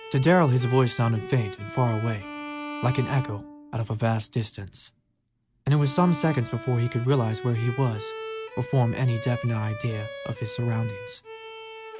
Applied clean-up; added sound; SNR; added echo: none; Bowed string instrument; 13 dB; none.